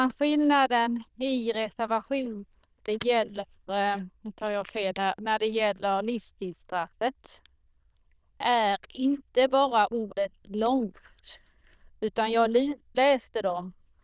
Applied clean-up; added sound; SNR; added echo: neural diffusion model UNIVERSE++.